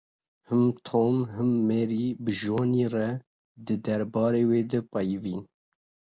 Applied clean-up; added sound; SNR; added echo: none; none; none; none.